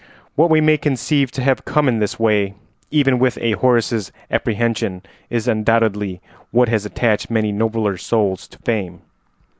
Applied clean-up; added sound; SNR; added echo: none; none; none; none.